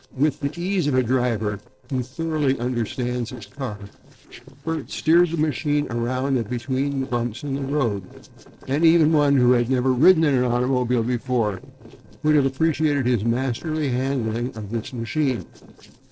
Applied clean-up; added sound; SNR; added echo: neural separator model SepFormer DNS4.